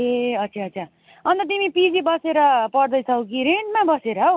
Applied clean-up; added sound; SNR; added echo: none; none; none; none.